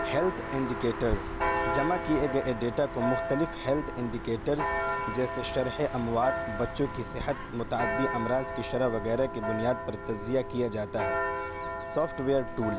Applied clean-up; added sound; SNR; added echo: none; Church bell; 3 dB; none.